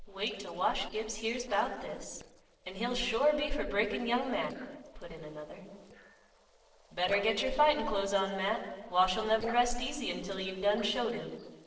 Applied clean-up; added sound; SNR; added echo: neural separator model SepFormer DNS4.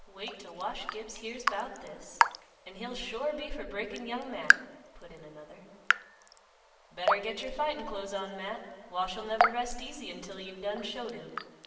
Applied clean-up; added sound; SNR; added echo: none; Raindrop / Drip; -3 dB; reverberation time 1.3 s.